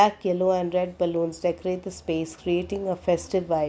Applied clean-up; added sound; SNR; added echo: none; none; none; none.